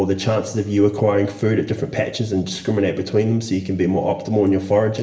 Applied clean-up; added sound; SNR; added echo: none; none; none; reverberation time 0.7 s.